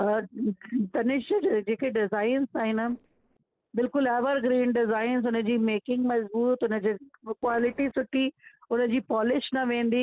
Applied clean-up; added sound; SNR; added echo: neural separator model SepFormer DNS4.